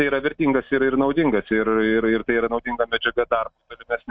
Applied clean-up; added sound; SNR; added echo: neural mask model RNNoise.